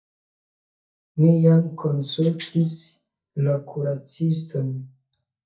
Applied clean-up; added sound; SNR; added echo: neural mask model DeepFilterNet 3.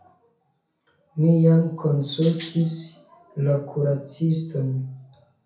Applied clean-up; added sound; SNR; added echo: none; Rattle (instrument); 9 dB; reverberation time 0.6 s.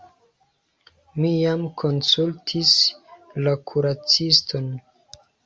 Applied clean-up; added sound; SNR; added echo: none; none; none; none.